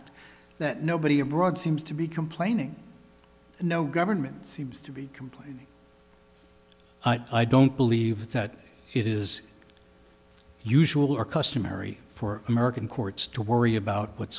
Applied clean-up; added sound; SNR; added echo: none; none; none; none.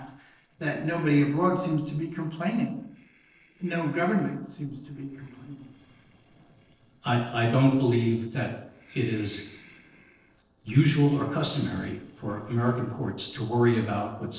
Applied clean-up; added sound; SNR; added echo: neural separator model SepFormer DNS4.